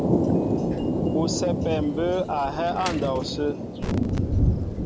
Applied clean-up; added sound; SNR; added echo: none; Thunder; -4 dB; none.